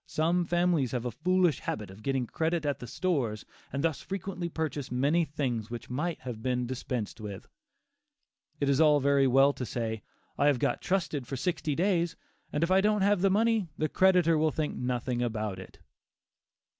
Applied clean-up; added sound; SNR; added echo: none; none; none; none.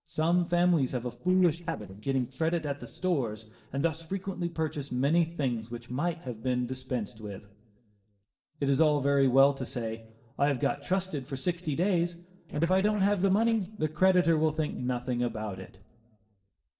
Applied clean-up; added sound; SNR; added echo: neural separator model SepFormer DNS4.